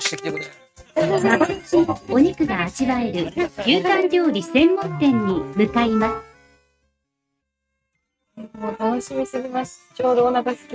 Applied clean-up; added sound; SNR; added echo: neural mask model RNNoise.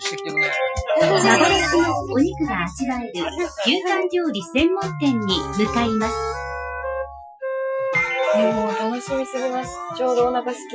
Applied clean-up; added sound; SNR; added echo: classical method Wiener filter.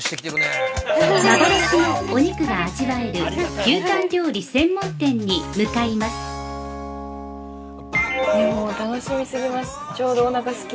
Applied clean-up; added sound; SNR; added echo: none; none; none; none.